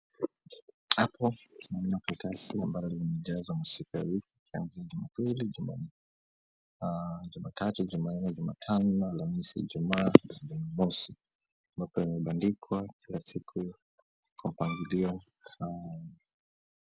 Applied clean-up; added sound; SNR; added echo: none; Bowed string instrument; 15 dB; none.